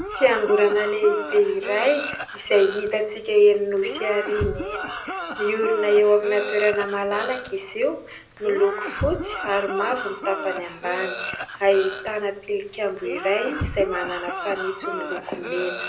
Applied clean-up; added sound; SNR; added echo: none; Cough; 9 dB; reverberation time 0.4 s.